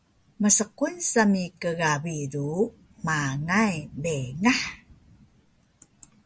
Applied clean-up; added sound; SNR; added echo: none; none; none; none.